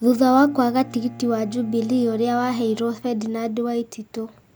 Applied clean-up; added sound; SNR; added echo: none; Bowed string instrument; 20 dB; none.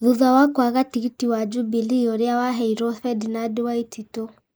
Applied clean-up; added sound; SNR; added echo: neural mask model Resemble Enhance denoiser.